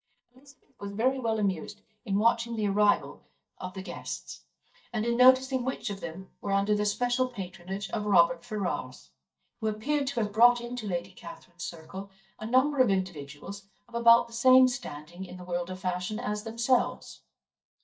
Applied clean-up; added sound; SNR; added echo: neural mask model DeepFilterNet 3.